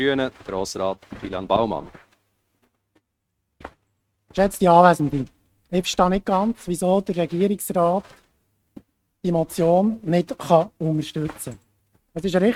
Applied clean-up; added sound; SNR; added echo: neural mask model RNNoise.